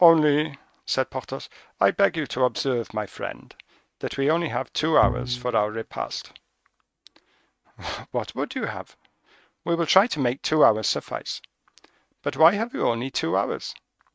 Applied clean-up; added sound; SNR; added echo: neural mask model RNNoise.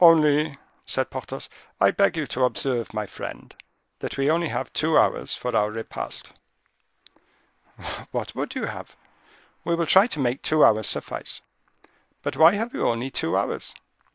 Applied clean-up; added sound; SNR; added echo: neural mask model Resemble Enhance denoiser.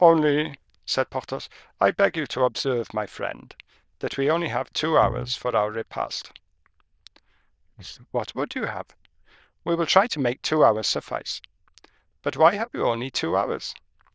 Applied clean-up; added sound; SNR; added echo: neural diffusion model UNIVERSE++.